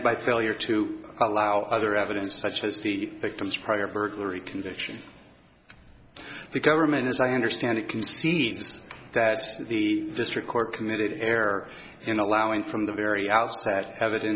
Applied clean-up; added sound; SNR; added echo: none; none; none; none.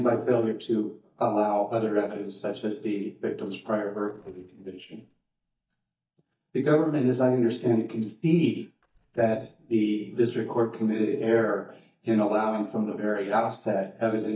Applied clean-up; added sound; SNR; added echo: neural mask model DeepFilterNet 3.